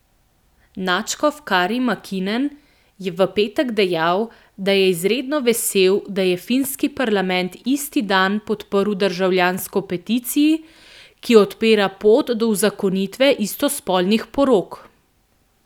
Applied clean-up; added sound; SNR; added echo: none; none; none; none.